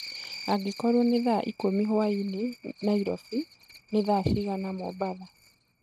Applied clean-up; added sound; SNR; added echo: neural mask model RNNoise.